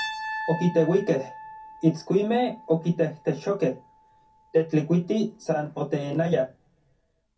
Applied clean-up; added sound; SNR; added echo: none; Piano; 15 dB; reverberation time 0.3 s.